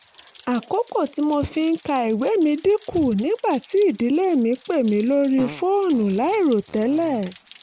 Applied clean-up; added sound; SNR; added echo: none; Rain + Fart; 19 dB; none.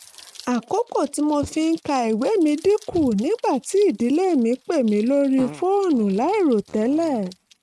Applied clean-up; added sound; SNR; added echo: neural mask model RNNoise.